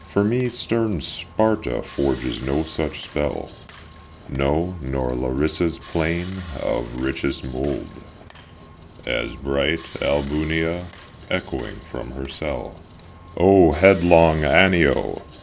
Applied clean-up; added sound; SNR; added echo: none; Sawing; 19 dB; none.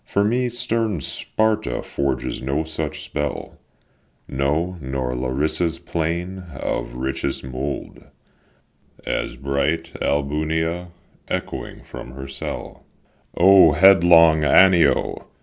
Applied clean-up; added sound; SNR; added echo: none; none; none; none.